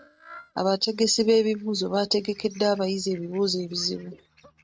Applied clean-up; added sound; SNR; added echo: neural mask model RNNoise.